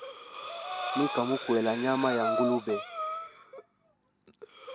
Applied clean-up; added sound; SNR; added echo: none; Breathing; 4 dB; none.